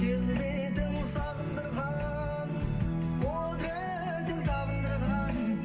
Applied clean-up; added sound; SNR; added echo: none; none; none; reverberation time 0.2 s.